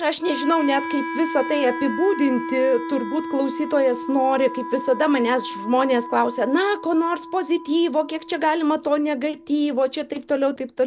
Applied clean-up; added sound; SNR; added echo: none; Wind instrument, woodwind instrument; 10 dB; none.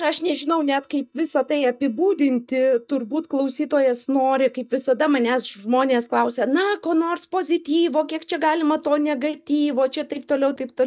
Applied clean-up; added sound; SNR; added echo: neural mask model DeepFilterNet 3.